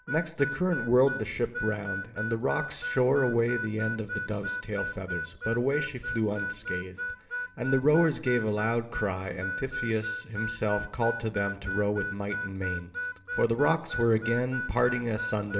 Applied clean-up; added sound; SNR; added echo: none; Harmonica; 7 dB; reverberation time 2.2 s.